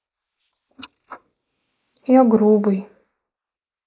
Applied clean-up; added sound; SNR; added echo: neural mask model Resemble Enhance denoiser.